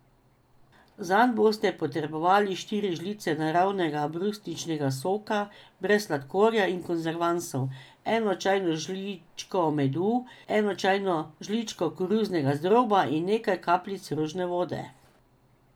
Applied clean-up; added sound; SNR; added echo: none; none; none; none.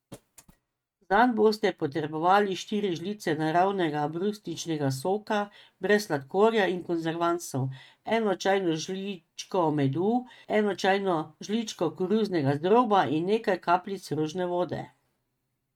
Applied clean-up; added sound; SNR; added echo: neural mask model RNNoise.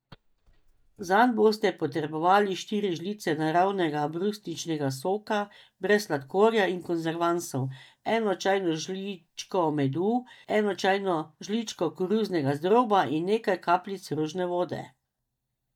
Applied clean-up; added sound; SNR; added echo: neural mask model DeepFilterNet 3.